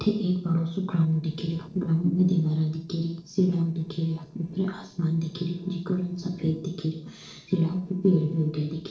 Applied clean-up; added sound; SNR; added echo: neural separator model SepFormer DNS4.